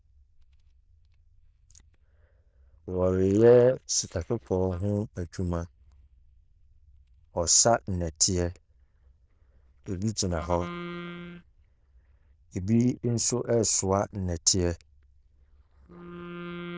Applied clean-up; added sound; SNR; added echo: neural diffusion model UNIVERSE++.